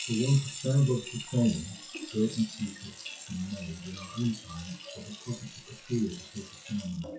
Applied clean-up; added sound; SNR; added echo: classical method WPE with log-MMSE.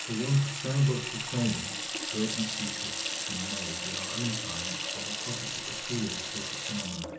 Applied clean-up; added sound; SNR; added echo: none; Sink (filling or washing) / Water tap, faucet; 2 dB; reverberation time 0.7 s.